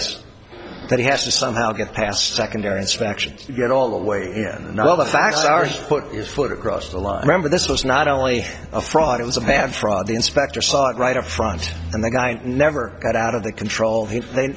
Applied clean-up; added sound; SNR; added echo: none; none; none; none.